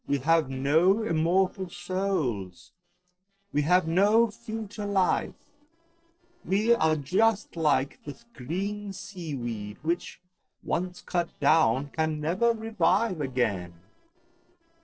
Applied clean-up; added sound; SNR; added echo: neural separator model SepFormer DNS4.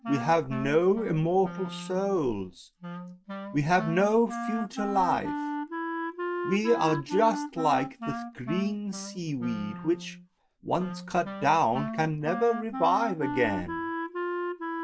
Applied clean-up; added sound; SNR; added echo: none; Wind instrument, woodwind instrument; 7 dB; none.